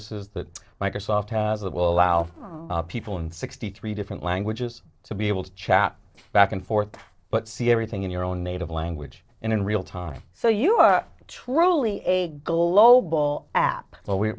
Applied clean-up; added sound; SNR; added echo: neural separator model SepFormer DNS4.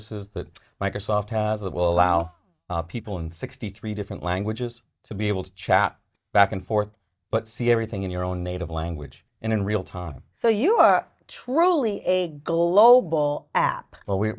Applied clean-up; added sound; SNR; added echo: neural mask model DeepFilterNet 3.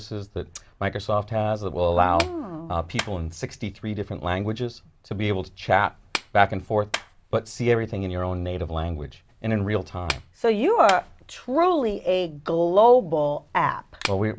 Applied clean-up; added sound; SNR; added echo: none; Clapping; 16 dB; none.